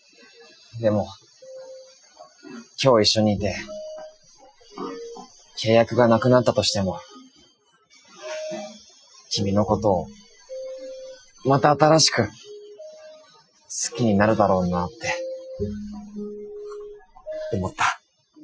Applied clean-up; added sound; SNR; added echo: classical method Wiener filter.